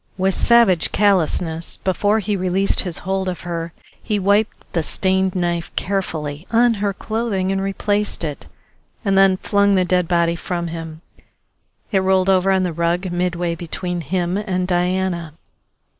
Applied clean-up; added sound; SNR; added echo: none; none; none; none.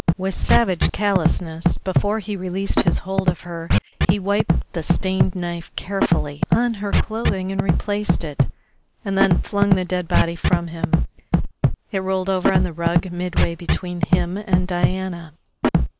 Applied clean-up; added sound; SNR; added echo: none; Scratching (performance technique); -3 dB; none.